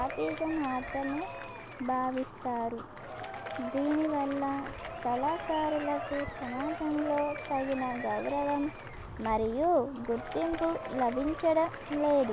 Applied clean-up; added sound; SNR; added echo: none; Applause / Crowd / Cheering; 10 dB; none.